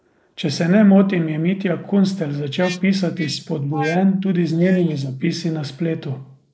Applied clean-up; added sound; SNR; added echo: neural mask model Resemble Enhance denoiser.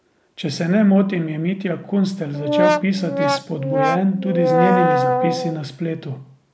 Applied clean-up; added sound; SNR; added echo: none; Brass instrument; -1 dB; none.